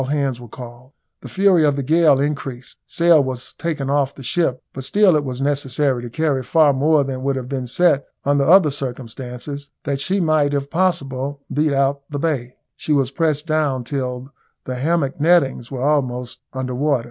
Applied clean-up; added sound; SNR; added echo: none; none; none; none.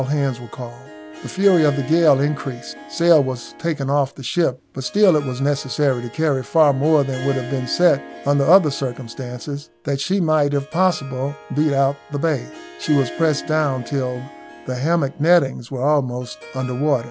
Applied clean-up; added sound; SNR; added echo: none; Harp; 17 dB; none.